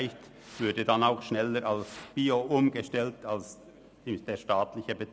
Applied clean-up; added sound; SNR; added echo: none; Fire; 18 dB; none.